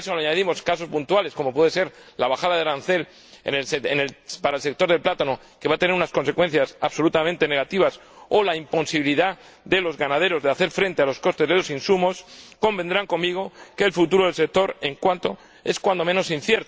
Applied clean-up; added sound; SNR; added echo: none; none; none; none.